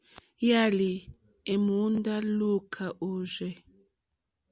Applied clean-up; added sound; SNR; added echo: none; none; none; none.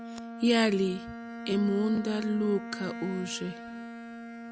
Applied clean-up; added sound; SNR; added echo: none; Bowed string instrument; 10 dB; none.